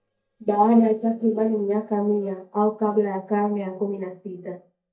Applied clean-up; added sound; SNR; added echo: neural mask model DeepFilterNet 3.